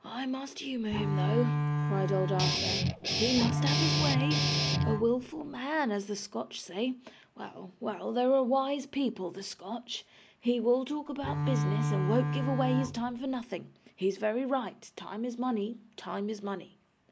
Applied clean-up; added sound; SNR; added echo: none; Bowed string instrument + Guitar; -3 dB; none.